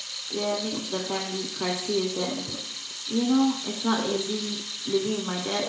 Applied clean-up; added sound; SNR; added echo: none; Sink (filling or washing) / Water tap, faucet; 5 dB; reverberation time 0.7 s.